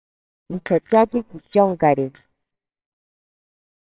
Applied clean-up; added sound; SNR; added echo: neural separator model SepFormer WHAMR!.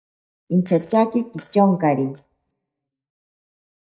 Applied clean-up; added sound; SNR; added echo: neural mask model DeepFilterNet 3.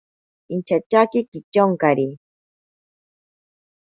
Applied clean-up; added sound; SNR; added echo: none; none; none; none.